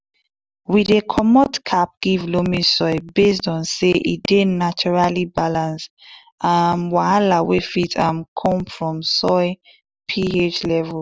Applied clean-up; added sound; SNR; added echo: none; none; none; none.